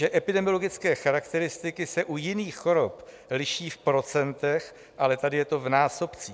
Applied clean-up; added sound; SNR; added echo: none; none; none; none.